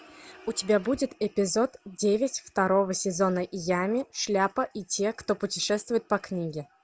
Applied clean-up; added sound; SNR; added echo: none; none; none; none.